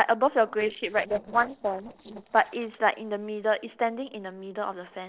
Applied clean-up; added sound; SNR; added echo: neural separator model SepFormer DNS4.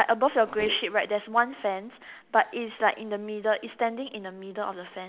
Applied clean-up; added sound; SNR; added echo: none; none; none; none.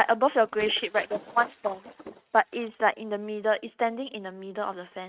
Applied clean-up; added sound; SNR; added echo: neural mask model RNNoise.